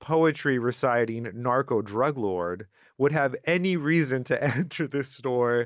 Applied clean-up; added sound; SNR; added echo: none; none; none; none.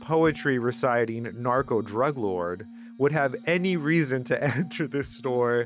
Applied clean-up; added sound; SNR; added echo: none; Glass + Bass drum; 19 dB; none.